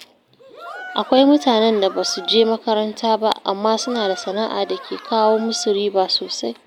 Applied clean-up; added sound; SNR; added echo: none; Cheering; 18 dB; none.